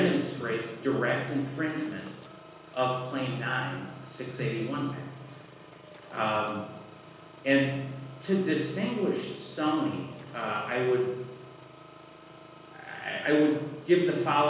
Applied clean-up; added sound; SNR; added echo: none; Engine; 20 dB; reverberation time 1.1 s.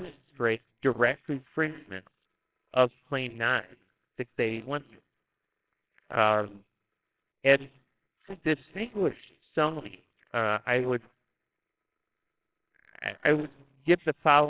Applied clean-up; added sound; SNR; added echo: neural separator model SepFormer WHAMR!.